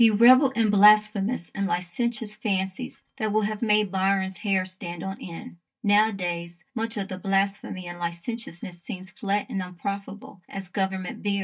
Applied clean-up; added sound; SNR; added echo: neural mask model DeepFilterNet 3.